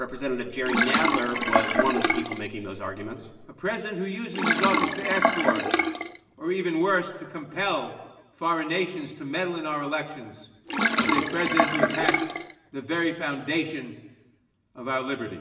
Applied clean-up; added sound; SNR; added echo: none; Sink (filling or washing); -3 dB; reverberation time 1.1 s.